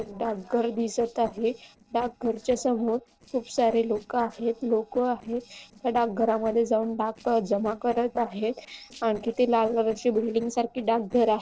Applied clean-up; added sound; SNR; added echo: neural separator model SepFormer DNS4.